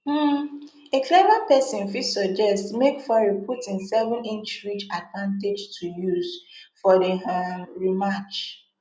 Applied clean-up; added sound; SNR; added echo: none; none; none; none.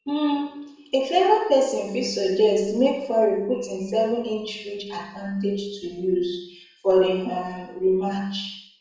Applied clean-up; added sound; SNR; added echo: none; none; none; reverberation time 0.7 s.